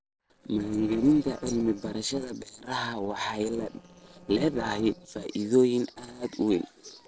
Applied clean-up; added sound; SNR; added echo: neural separator model SepFormer DNS4.